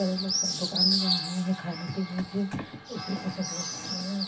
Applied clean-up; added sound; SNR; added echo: none; Bird; 0 dB; reverberation time 0.2 s.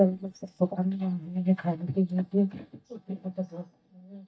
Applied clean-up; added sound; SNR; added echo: neural mask model DeepFilterNet 3.